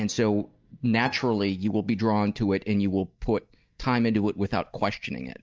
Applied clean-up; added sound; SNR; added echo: neural mask model DeepFilterNet 3.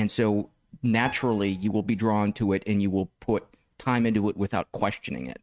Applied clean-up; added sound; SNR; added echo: neural mask model RNNoise.